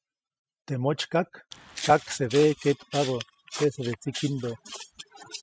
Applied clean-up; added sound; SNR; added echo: classical method spectral subtraction.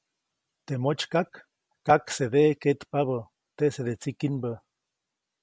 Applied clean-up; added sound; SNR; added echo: none; none; none; none.